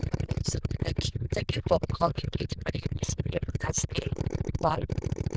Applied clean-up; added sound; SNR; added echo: neural diffusion model UNIVERSE++.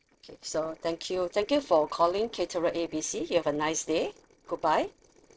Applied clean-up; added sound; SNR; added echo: neural separator model SepFormer DNS4.